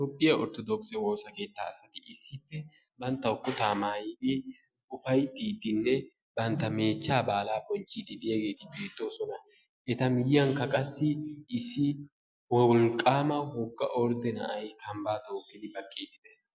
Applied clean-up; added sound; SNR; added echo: none; none; none; none.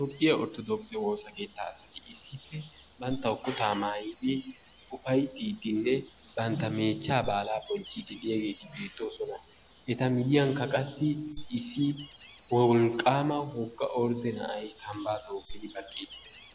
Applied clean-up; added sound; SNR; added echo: none; Gull, seagull; 18 dB; none.